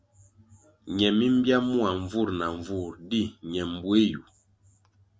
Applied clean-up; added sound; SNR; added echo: none; none; none; none.